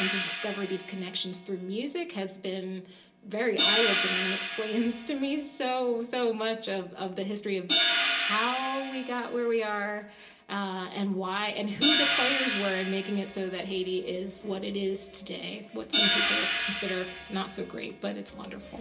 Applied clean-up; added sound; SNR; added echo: none; Hi-hat; 1 dB; reverberation time 0.2 s.